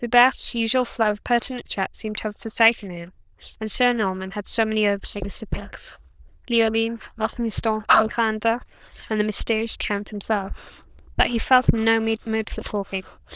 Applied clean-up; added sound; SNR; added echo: neural diffusion model UNIVERSE++.